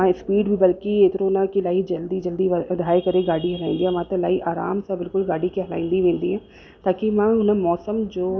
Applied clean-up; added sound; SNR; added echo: none; none; none; none.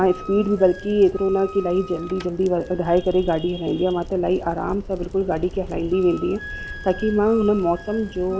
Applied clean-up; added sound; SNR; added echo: none; Bicycle + Wind instrument, woodwind instrument; 15 dB; none.